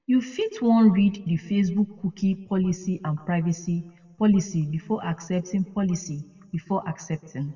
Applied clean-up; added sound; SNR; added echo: none; none; none; reverberation time 0.9 s.